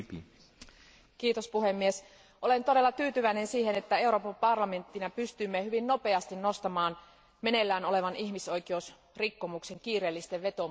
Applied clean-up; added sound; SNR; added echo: none; none; none; none.